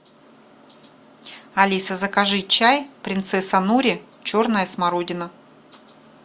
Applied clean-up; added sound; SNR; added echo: none; none; none; none.